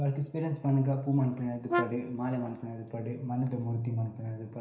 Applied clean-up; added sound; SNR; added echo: none; Brass instrument; 3 dB; reverberation time 0.5 s.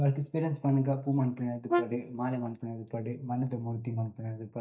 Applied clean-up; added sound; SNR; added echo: neural mask model DeepFilterNet 3.